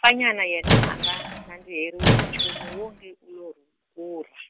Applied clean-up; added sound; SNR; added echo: none; Squeak; -5 dB; none.